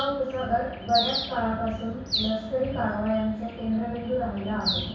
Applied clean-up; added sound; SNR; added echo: none; Bird; 7 dB; reverberation time 0.7 s.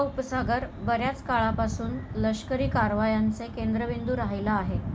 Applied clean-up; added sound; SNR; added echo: none; none; none; none.